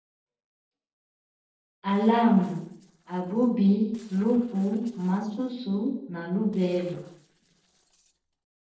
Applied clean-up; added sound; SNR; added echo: neural separator model SepFormer DNS4.